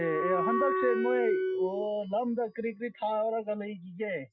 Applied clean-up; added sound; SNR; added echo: classical method Wiener filter.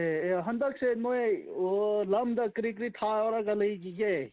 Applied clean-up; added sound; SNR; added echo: neural mask model Resemble Enhance denoiser.